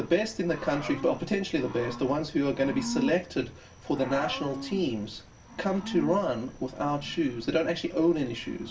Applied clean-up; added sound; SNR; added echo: none; Cricket / Growling; 12 dB; reverberation time 0.2 s.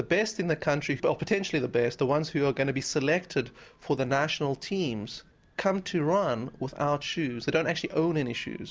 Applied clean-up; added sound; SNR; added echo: none; none; none; none.